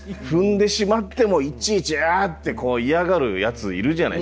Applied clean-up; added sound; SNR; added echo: none; Musical instrument; 20 dB; none.